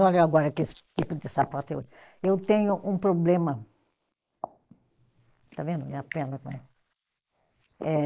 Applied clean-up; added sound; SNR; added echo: neural mask model Resemble Enhance denoiser.